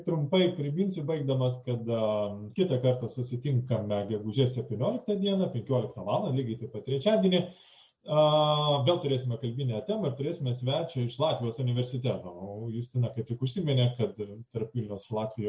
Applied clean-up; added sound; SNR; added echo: none; none; none; none.